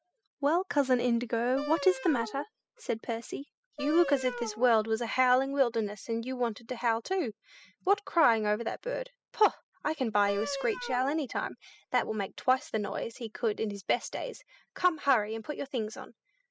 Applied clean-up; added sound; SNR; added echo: classical method spectral subtraction.